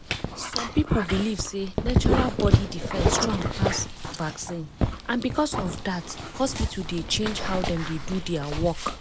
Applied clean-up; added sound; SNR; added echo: none; Dog; -1 dB; none.